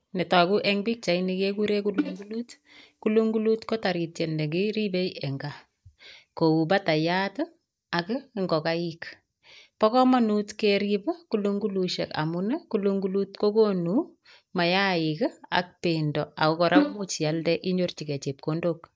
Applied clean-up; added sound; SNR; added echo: neural mask model DeepFilterNet 3.